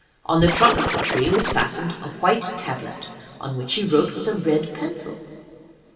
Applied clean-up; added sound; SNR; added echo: none; Scratching (performance technique); 2 dB; reverberation time 2.6 s.